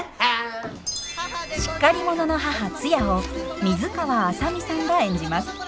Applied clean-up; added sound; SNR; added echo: none; none; none; none.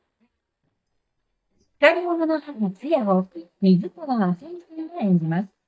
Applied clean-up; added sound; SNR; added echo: neural mask model DeepFilterNet 3.